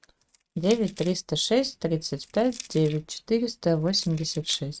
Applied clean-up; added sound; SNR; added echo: neural mask model RNNoise.